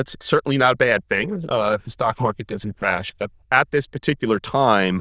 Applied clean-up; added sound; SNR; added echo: neural diffusion model UNIVERSE++.